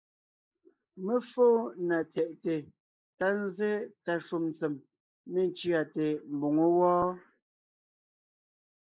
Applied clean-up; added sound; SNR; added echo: neural mask model Resemble Enhance denoiser.